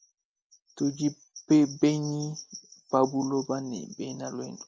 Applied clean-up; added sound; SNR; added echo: none; none; none; none.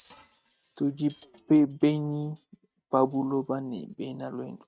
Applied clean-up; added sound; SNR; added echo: neural mask model RNNoise.